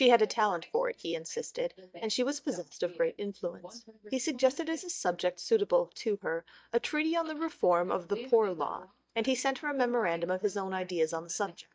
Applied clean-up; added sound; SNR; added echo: neural mask model DeepFilterNet 3.